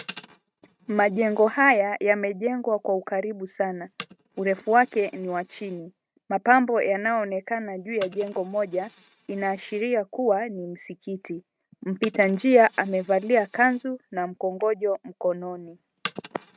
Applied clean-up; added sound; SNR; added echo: neural mask model RNNoise.